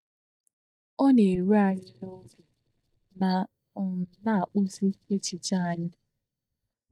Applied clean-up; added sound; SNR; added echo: neural mask model DeepFilterNet 3.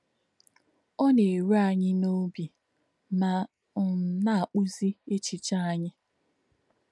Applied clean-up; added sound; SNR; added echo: none; none; none; none.